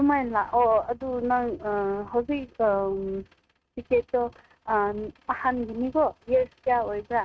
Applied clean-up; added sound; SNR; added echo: neural mask model RNNoise.